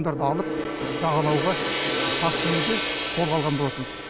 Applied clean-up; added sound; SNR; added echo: none; Gong; 1 dB; none.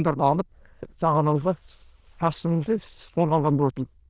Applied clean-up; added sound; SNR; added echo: neural diffusion model UNIVERSE++.